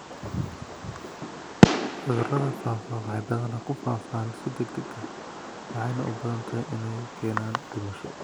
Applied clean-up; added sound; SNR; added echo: none; Fireworks; -2 dB; none.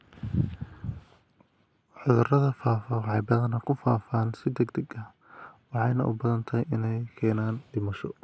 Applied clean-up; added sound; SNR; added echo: none; none; none; none.